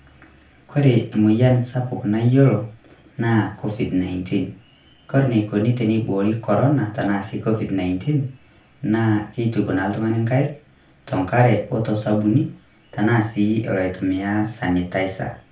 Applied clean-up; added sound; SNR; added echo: none; none; none; reverberation time 0.3 s.